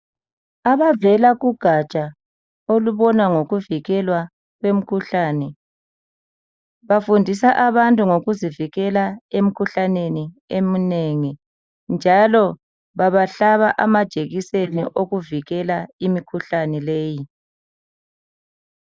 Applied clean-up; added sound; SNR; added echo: neural mask model Resemble Enhance denoiser.